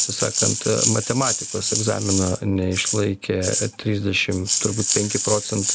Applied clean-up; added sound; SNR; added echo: none; Rattle (instrument); 2 dB; none.